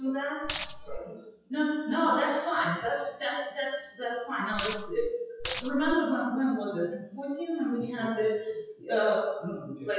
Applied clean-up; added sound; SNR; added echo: classical method WPE with log-MMSE.